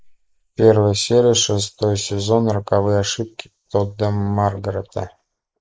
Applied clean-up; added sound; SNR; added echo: neural mask model Resemble Enhance denoiser.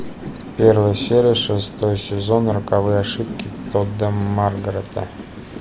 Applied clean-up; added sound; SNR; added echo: none; Train; 13 dB; none.